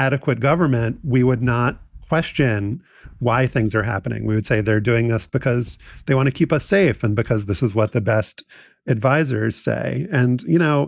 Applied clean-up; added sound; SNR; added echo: neural mask model DeepFilterNet 3.